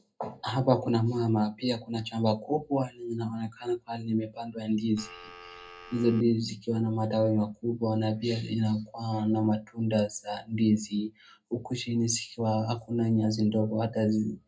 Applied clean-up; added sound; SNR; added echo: none; Telephone; 18 dB; reverberation time 0.2 s.